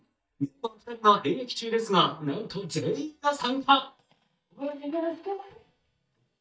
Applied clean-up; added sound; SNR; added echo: neural mask model DeepFilterNet 3.